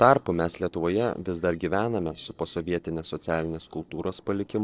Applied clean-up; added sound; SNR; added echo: neural separator model SepFormer DNS4.